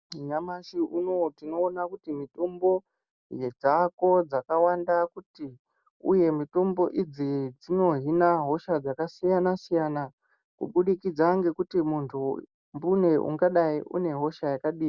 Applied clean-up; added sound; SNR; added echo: none; none; none; none.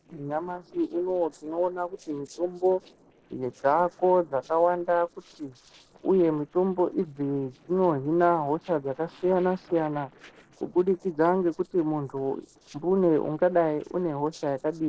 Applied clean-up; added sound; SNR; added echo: neural separator model SepFormer DNS4.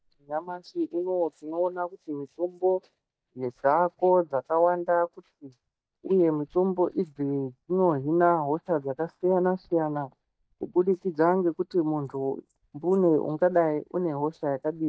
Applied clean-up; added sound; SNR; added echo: neural mask model DeepFilterNet 3.